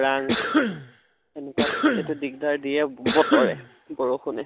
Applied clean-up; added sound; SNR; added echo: none; Cough; 0 dB; none.